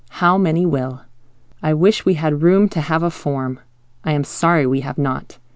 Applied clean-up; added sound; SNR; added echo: none; none; none; none.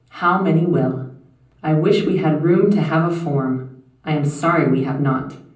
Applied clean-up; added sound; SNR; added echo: none; none; none; reverberation time 0.6 s.